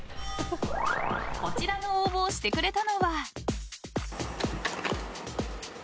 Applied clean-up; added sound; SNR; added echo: none; none; none; none.